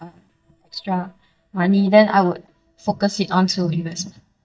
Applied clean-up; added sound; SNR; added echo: neural mask model DeepFilterNet 3.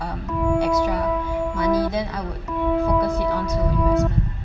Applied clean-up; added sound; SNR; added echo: none; Organ; -1 dB; reverberation time 1.6 s.